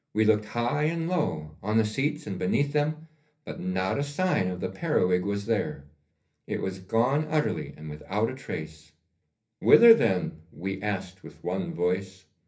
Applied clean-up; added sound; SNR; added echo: none; none; none; reverberation time 0.3 s.